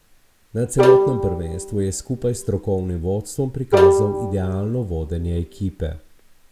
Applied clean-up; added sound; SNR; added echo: none; Bowed string instrument; -3 dB; none.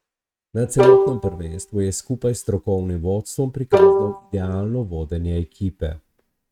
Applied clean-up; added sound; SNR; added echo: neural mask model RNNoise.